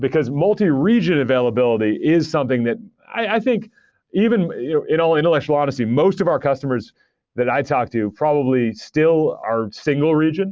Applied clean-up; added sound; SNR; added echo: none; none; none; none.